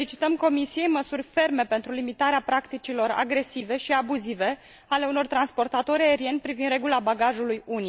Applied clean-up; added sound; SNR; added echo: none; none; none; none.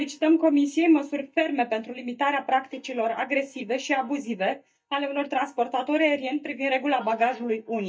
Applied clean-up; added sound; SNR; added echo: neural mask model DeepFilterNet 3.